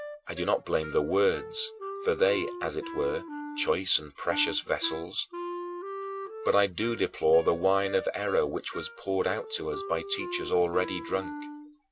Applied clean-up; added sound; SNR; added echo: none; Wind instrument, woodwind instrument; 11 dB; none.